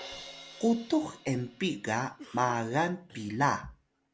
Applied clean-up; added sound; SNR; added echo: none; Cough + Crash cymbal; 19 dB; none.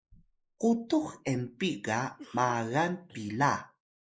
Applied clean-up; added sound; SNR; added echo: neural mask model Resemble Enhance denoiser.